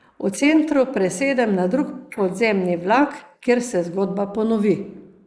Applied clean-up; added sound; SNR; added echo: neural mask model Resemble Enhance denoiser.